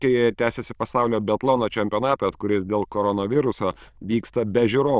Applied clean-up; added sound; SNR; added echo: neural diffusion model UNIVERSE++.